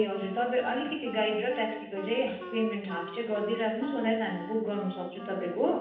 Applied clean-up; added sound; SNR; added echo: none; Wind instrument, woodwind instrument; 12 dB; reverberation time 0.9 s.